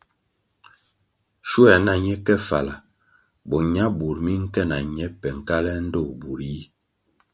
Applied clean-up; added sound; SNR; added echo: none; none; none; none.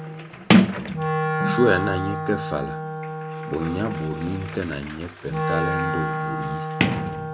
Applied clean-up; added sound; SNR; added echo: none; Sliding door + Wind instrument, woodwind instrument; -4 dB; none.